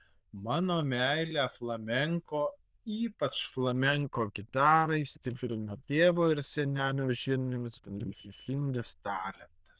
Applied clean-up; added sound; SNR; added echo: neural diffusion model UNIVERSE++.